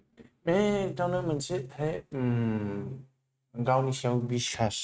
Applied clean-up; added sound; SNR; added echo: neural mask model RNNoise.